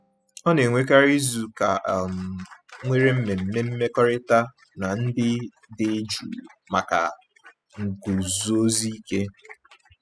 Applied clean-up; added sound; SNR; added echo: classical method spectral subtraction.